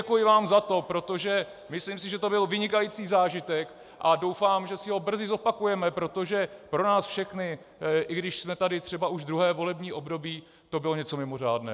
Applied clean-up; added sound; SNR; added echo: none; none; none; none.